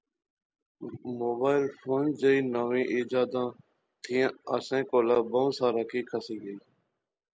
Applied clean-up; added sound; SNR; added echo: none; none; none; none.